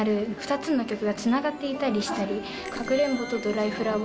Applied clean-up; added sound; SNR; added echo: none; none; none; none.